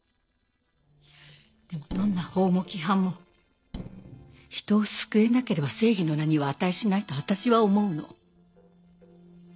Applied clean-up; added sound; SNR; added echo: neural separator model SepFormer DNS4.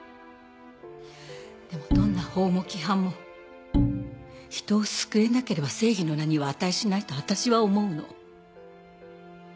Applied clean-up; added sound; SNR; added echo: none; Bowed string instrument; 1 dB; none.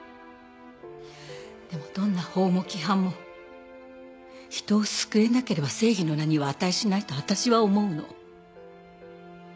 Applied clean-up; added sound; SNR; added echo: none; none; none; none.